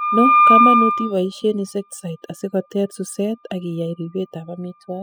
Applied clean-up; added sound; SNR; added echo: classical method spectral subtraction.